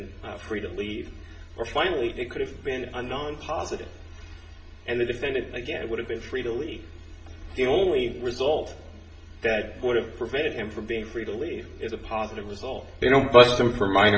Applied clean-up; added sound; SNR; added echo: none; none; none; reverberation time 0.6 s.